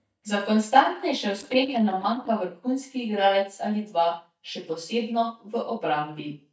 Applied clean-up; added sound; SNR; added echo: neural mask model DeepFilterNet 3.